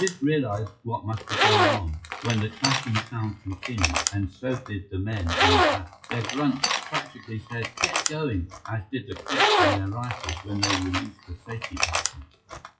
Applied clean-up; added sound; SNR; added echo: classical method WPE with log-MMSE.